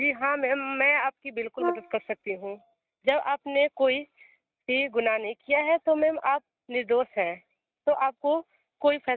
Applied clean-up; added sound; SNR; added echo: neural mask model RNNoise.